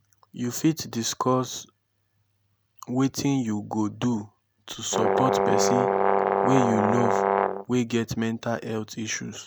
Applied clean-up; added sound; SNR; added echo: none; Brass instrument; -5 dB; none.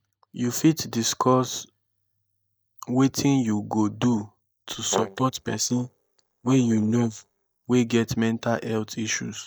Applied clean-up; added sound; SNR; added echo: neural mask model DeepFilterNet 3.